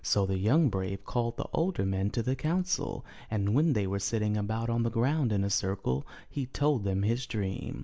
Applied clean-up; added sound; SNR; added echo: none; none; none; none.